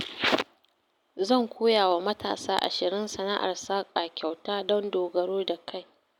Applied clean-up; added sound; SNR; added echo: none; none; none; none.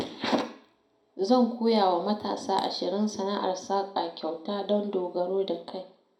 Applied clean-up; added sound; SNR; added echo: none; none; none; reverberation time 0.4 s.